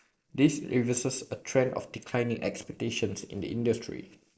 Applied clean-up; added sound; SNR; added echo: neural separator model SepFormer DNS4.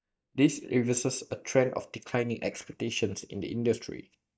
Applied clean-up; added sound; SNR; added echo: neural mask model DeepFilterNet 3.